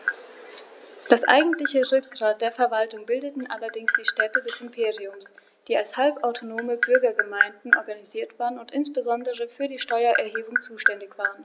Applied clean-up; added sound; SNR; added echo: none; Tap; 5 dB; none.